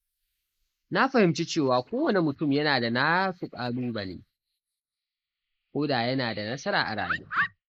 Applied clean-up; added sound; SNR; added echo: neural mask model Resemble Enhance denoiser.